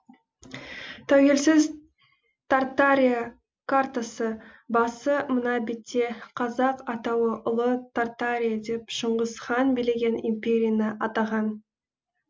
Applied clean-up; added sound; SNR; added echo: none; none; none; none.